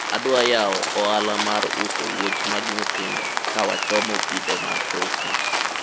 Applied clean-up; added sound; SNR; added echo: none; Rain; -1 dB; none.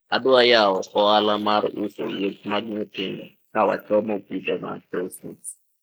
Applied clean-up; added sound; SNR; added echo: neural mask model Resemble Enhance denoiser.